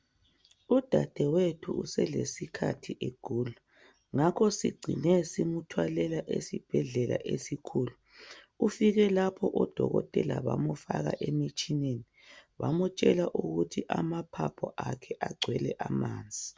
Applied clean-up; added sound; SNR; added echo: none; none; none; none.